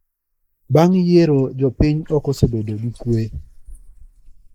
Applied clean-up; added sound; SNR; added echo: neural mask model Resemble Enhance denoiser.